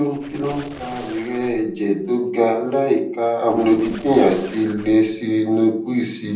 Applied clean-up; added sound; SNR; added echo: none; Squeak; 19 dB; reverberation time 0.6 s.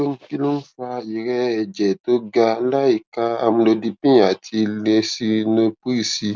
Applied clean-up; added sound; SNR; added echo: none; none; none; none.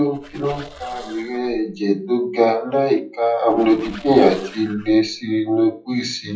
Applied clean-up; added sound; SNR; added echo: classical method WPE with log-MMSE.